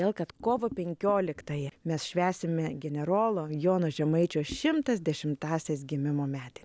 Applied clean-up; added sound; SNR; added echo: none; none; none; none.